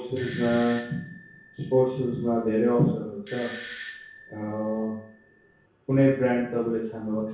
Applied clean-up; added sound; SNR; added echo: none; Doorbell; 17 dB; reverberation time 0.6 s.